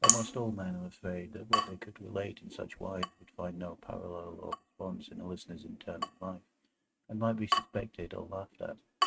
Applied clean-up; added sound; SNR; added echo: neural mask model RNNoise.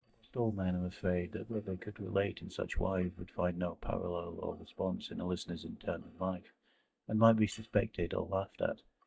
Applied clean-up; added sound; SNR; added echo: neural mask model DeepFilterNet 3.